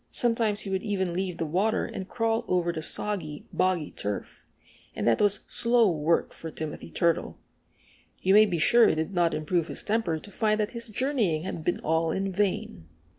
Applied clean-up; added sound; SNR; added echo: none; none; none; none.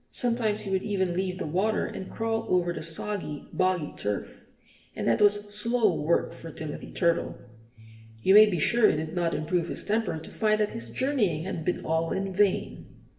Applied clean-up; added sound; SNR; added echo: none; Bass guitar; 20 dB; reverberation time 0.7 s.